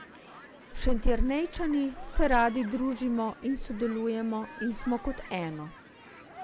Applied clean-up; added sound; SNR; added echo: none; Human group actions; 18 dB; none.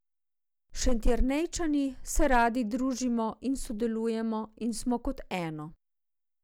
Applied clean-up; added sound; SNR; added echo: none; none; none; none.